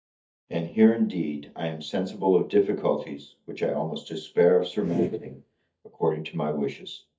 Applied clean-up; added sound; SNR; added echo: neural mask model DeepFilterNet 3.